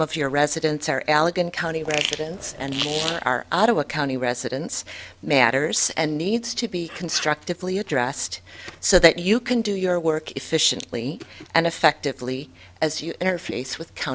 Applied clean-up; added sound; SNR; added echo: none; Fart; 6 dB; none.